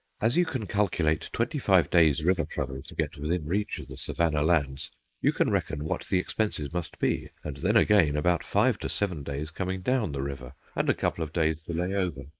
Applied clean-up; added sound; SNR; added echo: neural mask model Resemble Enhance denoiser.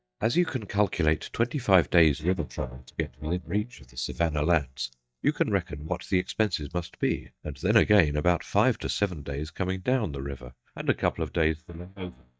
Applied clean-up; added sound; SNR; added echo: neural mask model DeepFilterNet 3.